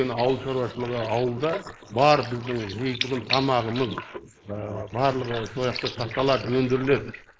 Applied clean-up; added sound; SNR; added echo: neural mask model Resemble Enhance denoiser.